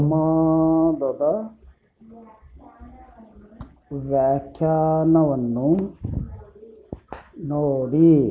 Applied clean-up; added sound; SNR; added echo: none; none; none; none.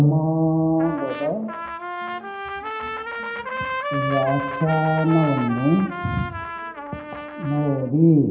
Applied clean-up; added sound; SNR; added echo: none; Trumpet; 8 dB; reverberation time 0.9 s.